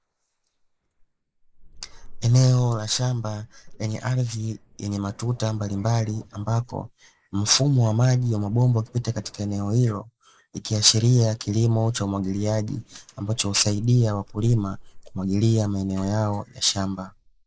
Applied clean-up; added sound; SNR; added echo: neural mask model Resemble Enhance denoiser.